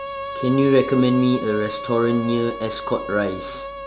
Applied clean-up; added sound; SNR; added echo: none; Bowed string instrument; 10 dB; none.